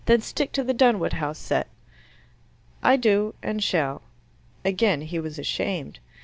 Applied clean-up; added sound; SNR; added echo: none; none; none; none.